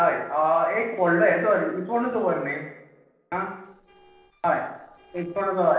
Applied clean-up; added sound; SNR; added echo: neural separator model SepFormer DNS4.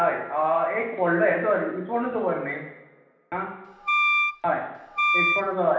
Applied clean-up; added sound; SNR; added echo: none; Wind instrument, woodwind instrument; -2 dB; reverberation time 0.9 s.